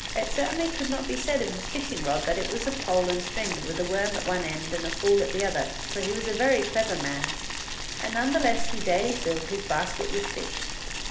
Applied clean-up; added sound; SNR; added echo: none; Boiling; 4 dB; reverberation time 1.0 s.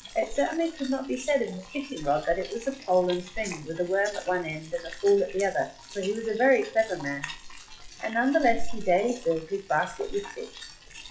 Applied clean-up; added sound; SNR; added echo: classical method WPE with log-MMSE.